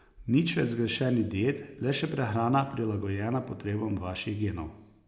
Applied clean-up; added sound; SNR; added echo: none; none; none; none.